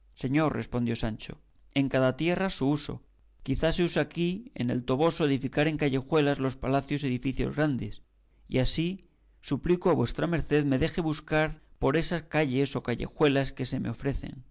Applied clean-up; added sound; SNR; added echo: none; none; none; none.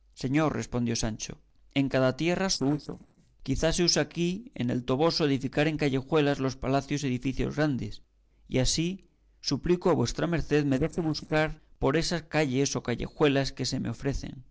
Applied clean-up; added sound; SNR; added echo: neural separator model SepFormer DNS4.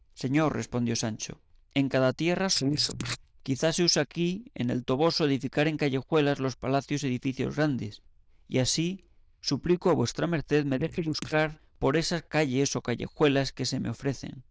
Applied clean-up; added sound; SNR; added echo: neural diffusion model UNIVERSE++.